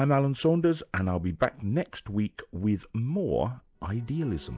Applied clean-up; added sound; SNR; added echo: none; none; none; none.